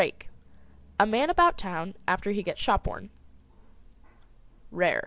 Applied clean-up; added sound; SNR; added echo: none; none; none; none.